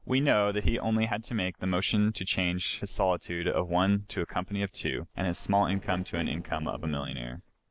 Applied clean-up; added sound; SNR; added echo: neural separator model SepFormer DNS4.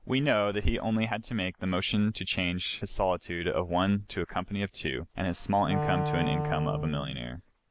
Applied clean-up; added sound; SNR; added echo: none; Wind instrument, woodwind instrument; 3 dB; none.